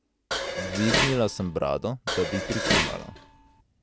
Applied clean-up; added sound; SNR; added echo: none; Dishes, pots, and pans; -1 dB; none.